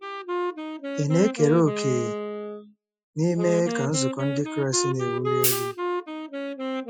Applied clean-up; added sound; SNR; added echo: classical method Wiener filter.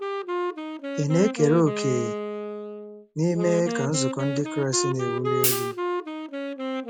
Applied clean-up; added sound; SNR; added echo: none; Hi-hat + Wind instrument, woodwind instrument; 3 dB; none.